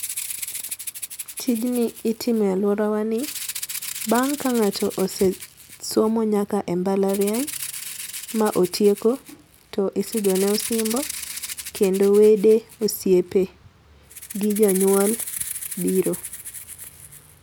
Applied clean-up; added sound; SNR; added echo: none; Rattle (instrument); 11 dB; none.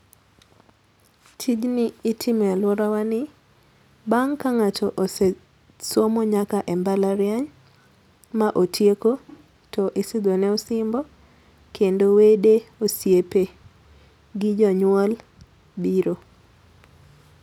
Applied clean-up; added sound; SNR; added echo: none; none; none; none.